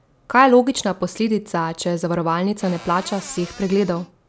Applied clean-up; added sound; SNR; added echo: none; Cupboard open or close; 19 dB; none.